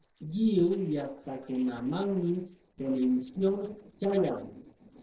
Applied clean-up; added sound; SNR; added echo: neural separator model SepFormer DNS4.